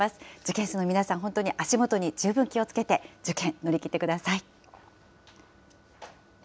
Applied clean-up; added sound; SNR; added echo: none; none; none; none.